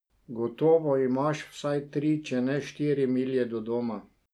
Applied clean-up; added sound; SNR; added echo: none; none; none; none.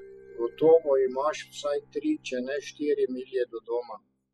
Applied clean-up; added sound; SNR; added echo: classical method spectral subtraction.